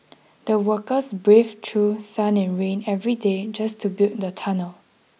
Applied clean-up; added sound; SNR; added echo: none; none; none; none.